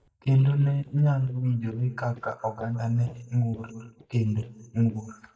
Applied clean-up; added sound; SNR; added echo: neural mask model DeepFilterNet 3.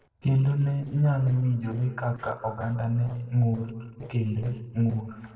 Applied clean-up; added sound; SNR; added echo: neural separator model SepFormer DNS4.